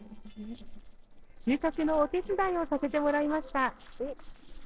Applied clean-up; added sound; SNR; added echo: neural separator model SepFormer DNS4.